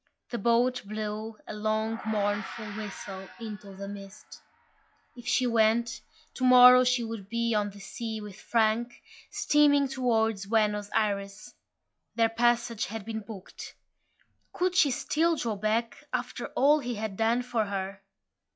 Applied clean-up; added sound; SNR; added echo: classical method log-MMSE.